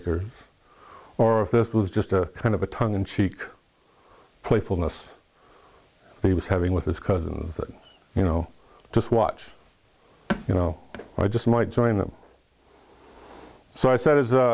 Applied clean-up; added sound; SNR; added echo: none; none; none; none.